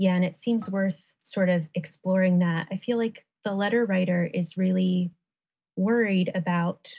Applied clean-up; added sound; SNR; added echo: none; none; none; none.